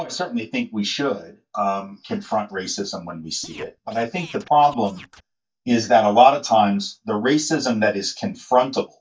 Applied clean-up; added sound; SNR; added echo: neural mask model DeepFilterNet 3.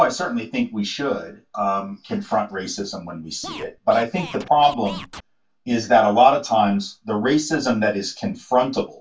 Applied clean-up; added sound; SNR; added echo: none; Scratching (performance technique); 16 dB; reverberation time 0.2 s.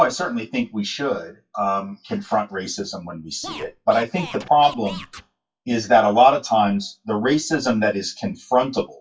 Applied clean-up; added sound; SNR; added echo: classical method WPE with log-MMSE.